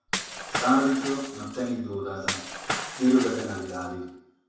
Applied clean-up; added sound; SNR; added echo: none; Shatter / Crushing; 7 dB; reverberation time 0.7 s.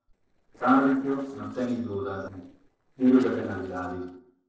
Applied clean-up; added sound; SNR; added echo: neural separator model SepFormer DNS4.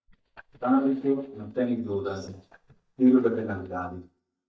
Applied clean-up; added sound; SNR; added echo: neural mask model DeepFilterNet 3.